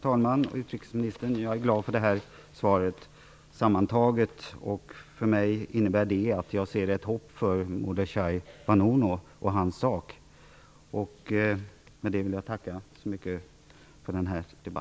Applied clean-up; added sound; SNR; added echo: none; none; none; none.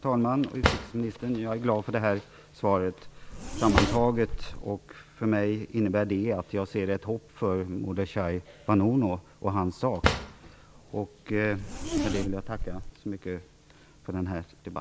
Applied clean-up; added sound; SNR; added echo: none; Zipper (clothing) + Drawer open or close; 2 dB; none.